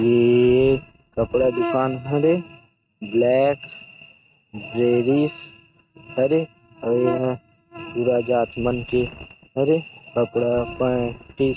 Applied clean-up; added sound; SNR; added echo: neural mask model RNNoise.